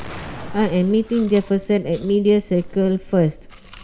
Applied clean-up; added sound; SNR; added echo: none; Chewing, mastication + Explosion; 16 dB; none.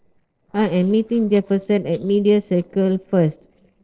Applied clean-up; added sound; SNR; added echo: neural separator model SepFormer DNS4.